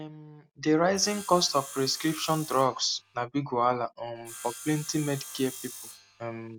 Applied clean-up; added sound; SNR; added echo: none; Sawing; 15 dB; none.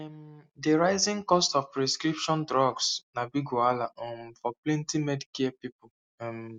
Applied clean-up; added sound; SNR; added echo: none; none; none; none.